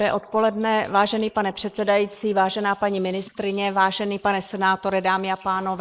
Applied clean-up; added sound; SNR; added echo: neural mask model Resemble Enhance denoiser.